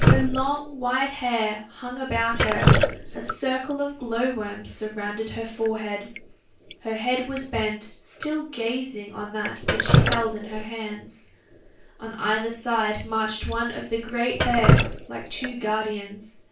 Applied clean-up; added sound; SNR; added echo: none; Drip; -1 dB; reverberation time 0.3 s.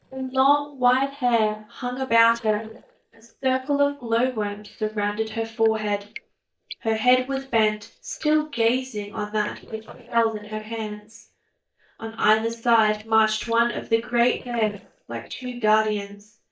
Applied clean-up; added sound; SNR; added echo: neural mask model DeepFilterNet 3.